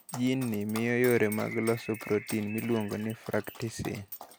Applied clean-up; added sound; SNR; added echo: none; Bird + Dog; 14 dB; none.